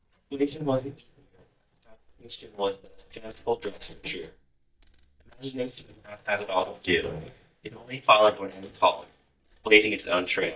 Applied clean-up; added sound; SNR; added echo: neural mask model DeepFilterNet 3.